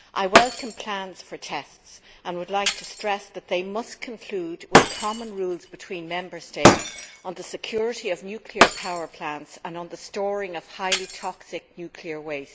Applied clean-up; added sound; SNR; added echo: none; Shatter; -4 dB; none.